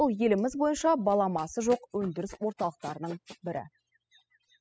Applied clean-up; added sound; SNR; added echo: classical method spectral subtraction.